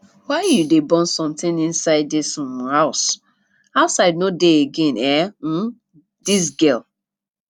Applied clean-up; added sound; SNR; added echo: none; Tambourine; 13 dB; none.